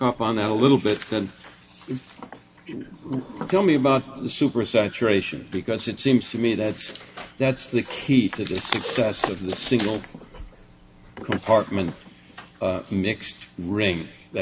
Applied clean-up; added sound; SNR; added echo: none; none; none; none.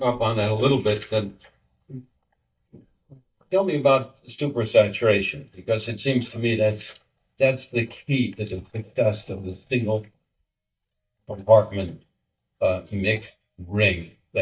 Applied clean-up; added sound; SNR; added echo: neural mask model DeepFilterNet 3.